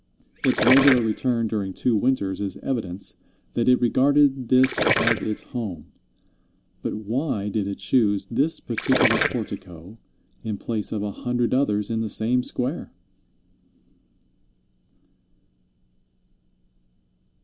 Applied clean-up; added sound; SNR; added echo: none; Gurgling; 5 dB; none.